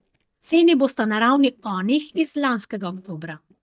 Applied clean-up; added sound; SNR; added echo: neural mask model DeepFilterNet 3.